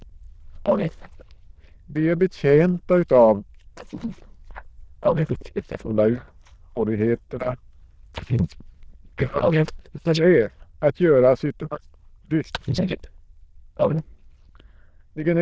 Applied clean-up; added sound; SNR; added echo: neural diffusion model UNIVERSE++.